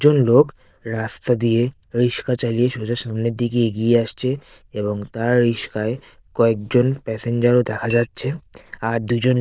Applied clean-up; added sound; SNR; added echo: neural diffusion model UNIVERSE++.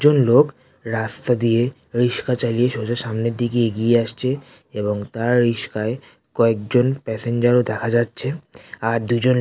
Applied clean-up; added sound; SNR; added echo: none; none; none; none.